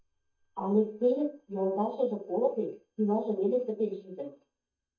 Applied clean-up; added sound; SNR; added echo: neural mask model DeepFilterNet 3.